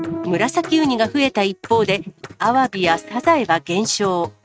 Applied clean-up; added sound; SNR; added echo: neural mask model RNNoise.